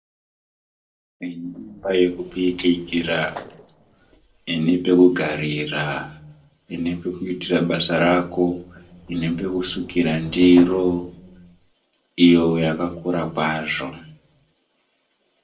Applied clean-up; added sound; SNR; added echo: neural separator model SepFormer DNS4.